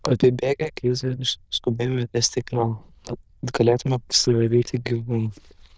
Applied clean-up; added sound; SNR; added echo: neural diffusion model UNIVERSE++.